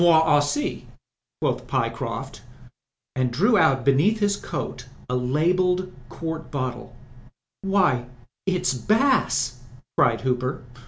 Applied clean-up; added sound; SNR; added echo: none; none; none; none.